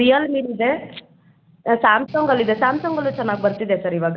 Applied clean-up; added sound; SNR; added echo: none; Strum; 17 dB; none.